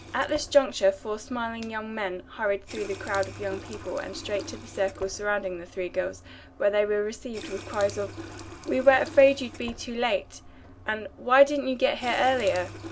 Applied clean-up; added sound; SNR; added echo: none; Water tap, faucet; 16 dB; none.